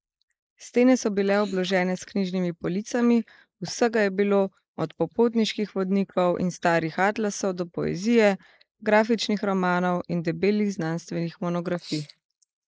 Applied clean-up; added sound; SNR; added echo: neural mask model Resemble Enhance denoiser.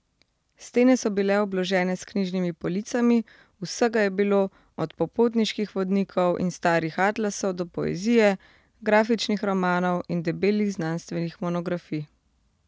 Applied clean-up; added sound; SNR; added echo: none; none; none; none.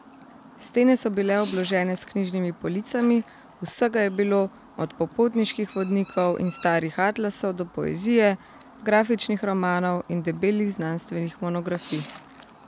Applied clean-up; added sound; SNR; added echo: none; Chirp, tweet; 20 dB; none.